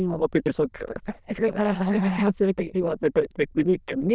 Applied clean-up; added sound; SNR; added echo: neural diffusion model UNIVERSE++.